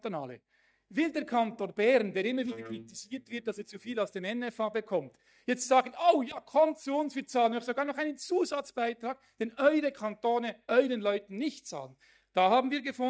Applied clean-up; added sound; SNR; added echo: neural mask model DeepFilterNet 3.